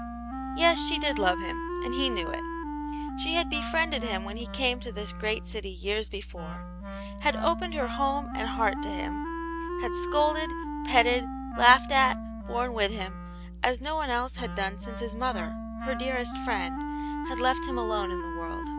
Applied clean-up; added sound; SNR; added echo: none; Wind instrument, woodwind instrument; 6 dB; none.